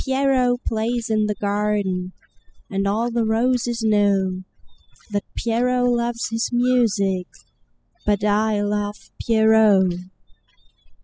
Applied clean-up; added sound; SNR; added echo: classical method spectral subtraction.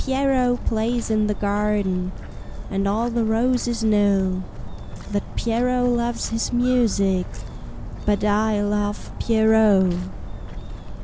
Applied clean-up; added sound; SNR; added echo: none; Walk, footsteps; 9 dB; none.